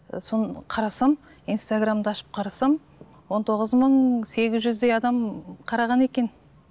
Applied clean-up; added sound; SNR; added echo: none; none; none; none.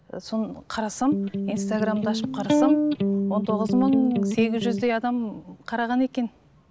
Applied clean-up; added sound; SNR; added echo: none; Electric guitar; -1 dB; none.